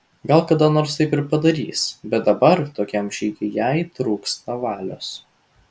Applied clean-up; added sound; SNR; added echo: none; none; none; none.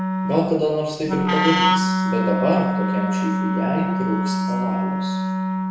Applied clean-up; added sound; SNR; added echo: none; Wind instrument, woodwind instrument; -3 dB; reverberation time 0.8 s.